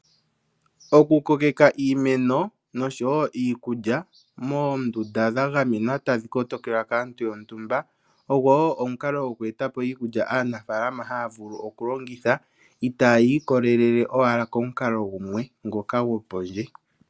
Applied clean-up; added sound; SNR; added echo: none; none; none; none.